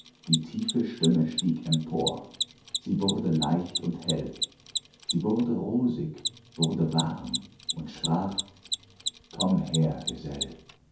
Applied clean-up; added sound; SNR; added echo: none; Mechanisms; 7 dB; reverberation time 0.6 s.